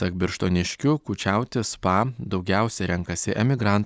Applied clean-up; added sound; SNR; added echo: none; none; none; none.